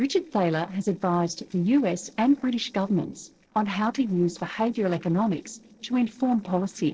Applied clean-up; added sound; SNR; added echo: neural separator model SepFormer DNS4.